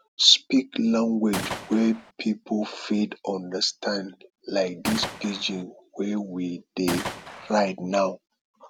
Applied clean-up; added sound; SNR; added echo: none; Gunshot, gunfire; 8 dB; none.